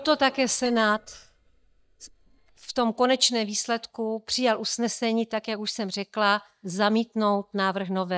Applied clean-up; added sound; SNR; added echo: neural mask model DeepFilterNet 3.